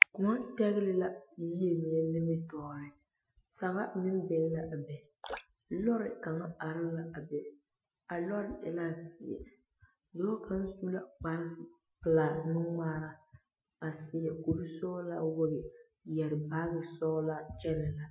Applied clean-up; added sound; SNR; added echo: classical method Wiener filter.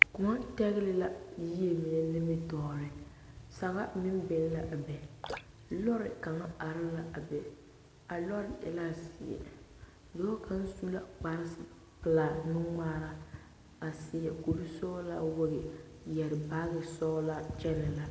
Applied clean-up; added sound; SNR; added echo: none; Drip; 15 dB; none.